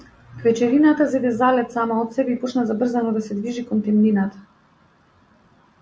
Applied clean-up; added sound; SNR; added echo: none; none; none; none.